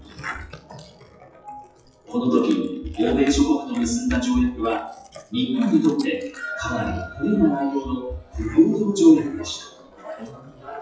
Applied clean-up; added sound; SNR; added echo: classical method WPE with log-MMSE.